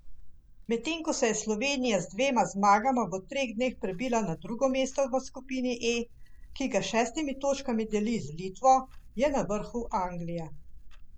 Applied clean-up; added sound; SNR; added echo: none; Clock; 15 dB; none.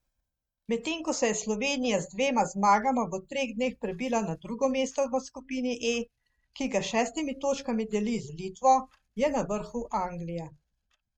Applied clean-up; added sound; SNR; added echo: neural mask model RNNoise.